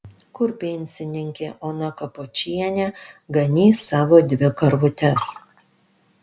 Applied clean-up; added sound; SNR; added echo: none; none; none; none.